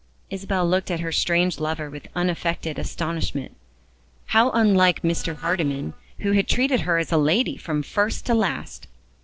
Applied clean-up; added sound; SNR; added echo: neural separator model SepFormer DNS4.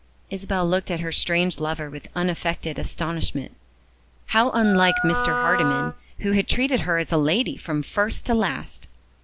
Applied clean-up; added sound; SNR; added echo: none; Wind instrument, woodwind instrument; 1 dB; none.